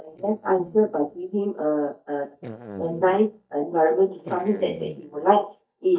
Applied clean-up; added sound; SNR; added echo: neural mask model DeepFilterNet 3.